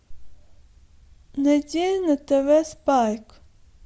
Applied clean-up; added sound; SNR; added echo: none; none; none; none.